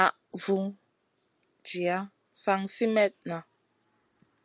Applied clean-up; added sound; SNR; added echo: none; none; none; none.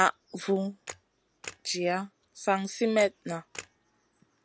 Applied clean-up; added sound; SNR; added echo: none; Camera; 18 dB; none.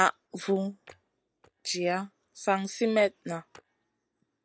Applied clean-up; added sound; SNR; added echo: neural mask model DeepFilterNet 3.